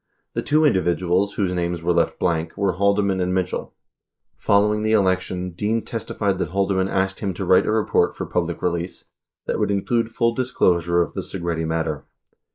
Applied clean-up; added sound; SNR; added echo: neural mask model Resemble Enhance denoiser.